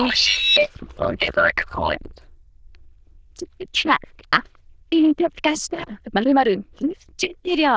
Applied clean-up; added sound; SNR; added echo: neural diffusion model UNIVERSE++.